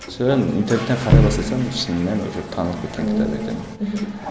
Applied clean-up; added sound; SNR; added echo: none; Toilet flush / Water; 14 dB; none.